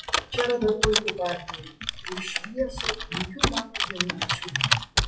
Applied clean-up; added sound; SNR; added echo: classical method WPE with log-MMSE.